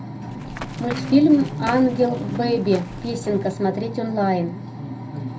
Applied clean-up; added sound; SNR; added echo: none; Run; 17 dB; reverberation time 0.2 s.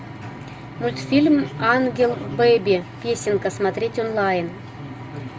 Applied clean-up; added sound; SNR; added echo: none; none; none; none.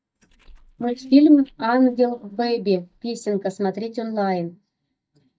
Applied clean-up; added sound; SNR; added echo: neural mask model DeepFilterNet 3.